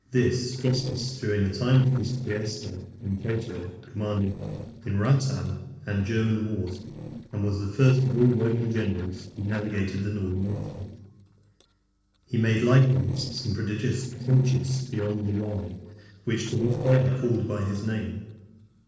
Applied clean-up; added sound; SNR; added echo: neural separator model SepFormer DNS4.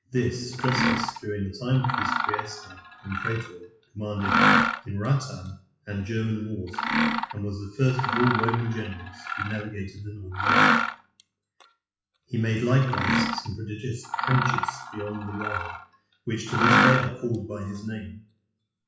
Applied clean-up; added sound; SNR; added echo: classical method WPE with log-MMSE.